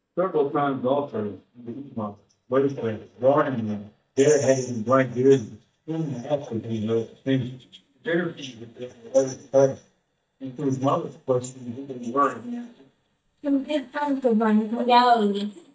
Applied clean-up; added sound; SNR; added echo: neural mask model DeepFilterNet 3.